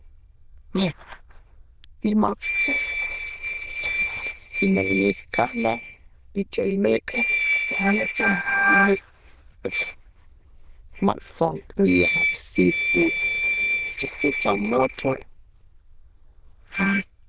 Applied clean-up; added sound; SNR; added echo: neural diffusion model UNIVERSE++.